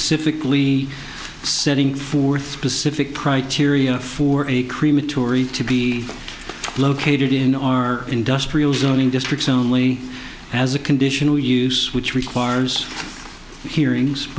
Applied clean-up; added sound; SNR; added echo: none; none; none; none.